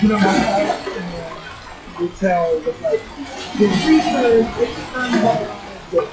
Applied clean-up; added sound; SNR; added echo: classical method log-MMSE.